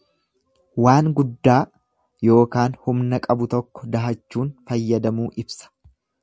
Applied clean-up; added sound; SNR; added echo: none; none; none; none.